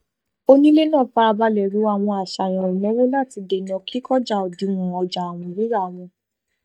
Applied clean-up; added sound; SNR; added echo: neural mask model DeepFilterNet 3.